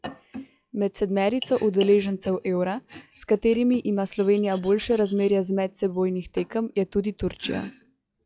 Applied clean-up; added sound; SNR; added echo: classical method log-MMSE.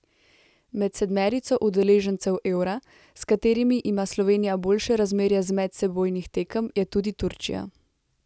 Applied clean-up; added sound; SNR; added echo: none; none; none; none.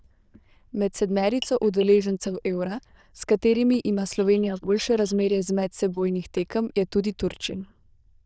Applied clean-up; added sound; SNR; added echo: neural diffusion model UNIVERSE++.